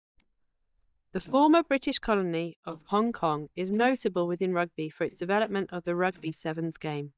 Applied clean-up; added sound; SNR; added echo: neural mask model DeepFilterNet 3.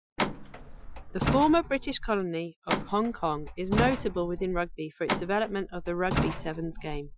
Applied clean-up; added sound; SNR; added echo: classical method Wiener filter.